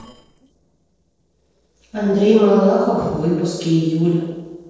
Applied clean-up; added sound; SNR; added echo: neural separator model SepFormer DNS4.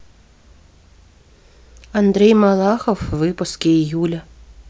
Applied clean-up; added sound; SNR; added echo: none; none; none; none.